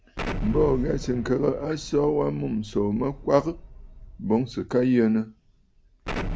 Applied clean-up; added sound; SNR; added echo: none; Explosion; 10 dB; none.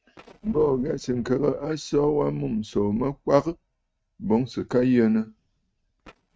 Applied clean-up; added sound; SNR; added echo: neural mask model RNNoise.